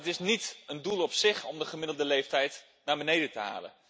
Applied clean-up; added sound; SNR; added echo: none; none; none; none.